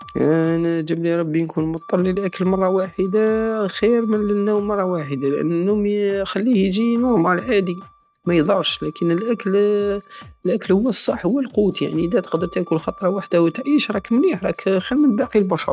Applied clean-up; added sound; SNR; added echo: neural mask model RNNoise.